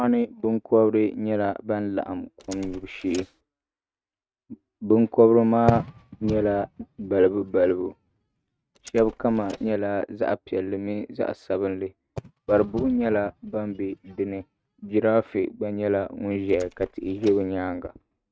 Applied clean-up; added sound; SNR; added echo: neural mask model RNNoise.